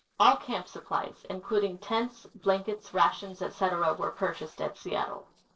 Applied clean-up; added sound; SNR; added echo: neural separator model SepFormer DNS4.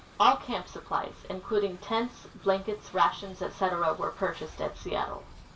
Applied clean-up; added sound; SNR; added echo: none; Train; 19 dB; reverberation time 0.2 s.